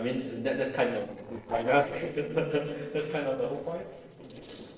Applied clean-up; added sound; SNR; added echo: neural separator model SepFormer DNS4.